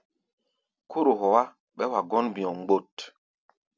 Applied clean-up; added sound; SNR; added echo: none; none; none; none.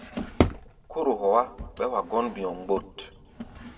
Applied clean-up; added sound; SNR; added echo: none; Drawer open or close; 4 dB; reverberation time 1.0 s.